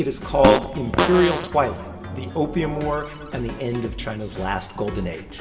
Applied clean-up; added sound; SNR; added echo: none; Fart; 0 dB; reverberation time 2.0 s.